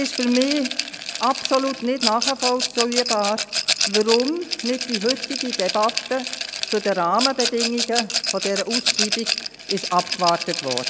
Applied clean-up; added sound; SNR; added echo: none; Rattle; 3 dB; none.